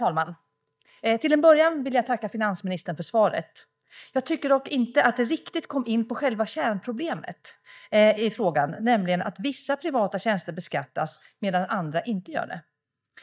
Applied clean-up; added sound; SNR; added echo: neural mask model DeepFilterNet 3.